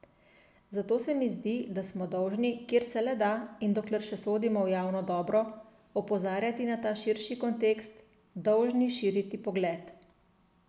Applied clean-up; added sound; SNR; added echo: none; none; none; none.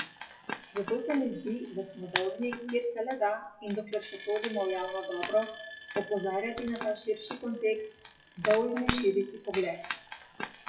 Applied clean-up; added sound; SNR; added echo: classical method WPE with log-MMSE.